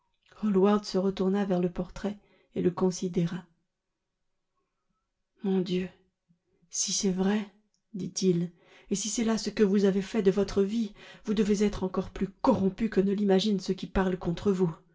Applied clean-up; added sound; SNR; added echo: none; none; none; reverberation time 0.2 s.